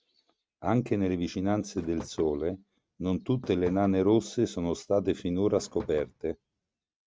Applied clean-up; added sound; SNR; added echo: neural mask model RNNoise.